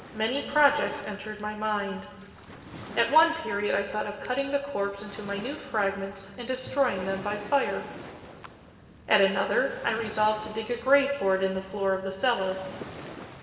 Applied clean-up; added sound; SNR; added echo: none; Waves, surf; 16 dB; reverberation time 1.4 s.